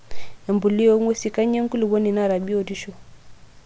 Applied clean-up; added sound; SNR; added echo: none; none; none; none.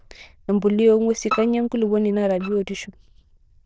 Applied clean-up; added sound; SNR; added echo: neural diffusion model UNIVERSE++.